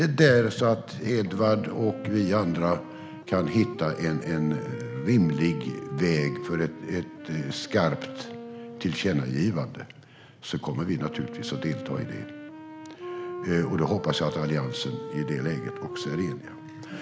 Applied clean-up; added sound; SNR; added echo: none; Wind instrument, woodwind instrument; 12 dB; none.